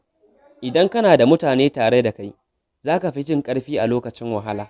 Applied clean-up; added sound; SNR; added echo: none; none; none; none.